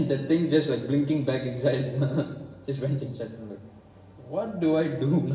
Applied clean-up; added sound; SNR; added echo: none; none; none; reverberation time 1.1 s.